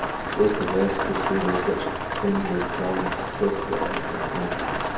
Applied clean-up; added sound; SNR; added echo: none; Rain; 1 dB; reverberation time 0.7 s.